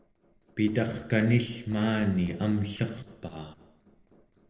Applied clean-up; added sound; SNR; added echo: neural separator model SepFormer DNS4.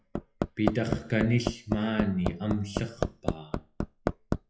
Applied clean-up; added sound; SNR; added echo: classical method WPE with log-MMSE.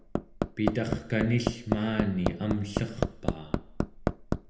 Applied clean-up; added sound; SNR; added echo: none; Hammer; 1 dB; reverberation time 0.7 s.